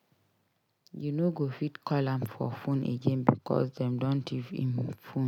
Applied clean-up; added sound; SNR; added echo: none; none; none; none.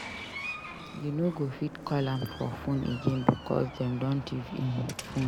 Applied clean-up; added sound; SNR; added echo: none; Door; 11 dB; none.